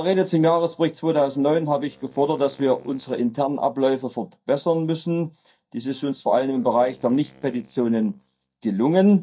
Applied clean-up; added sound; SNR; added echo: neural mask model DeepFilterNet 3.